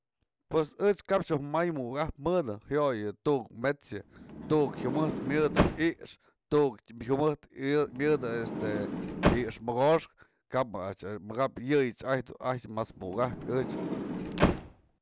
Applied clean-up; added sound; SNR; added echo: none; Sliding door; 2 dB; none.